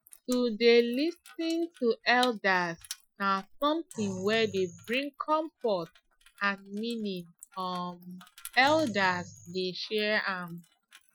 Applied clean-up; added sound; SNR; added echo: classical method Wiener filter.